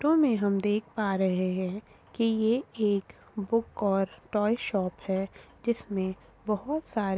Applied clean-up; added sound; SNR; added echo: none; none; none; none.